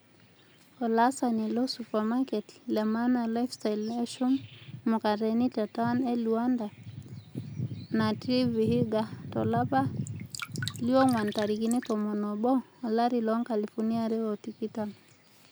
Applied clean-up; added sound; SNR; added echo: none; Drip; 13 dB; none.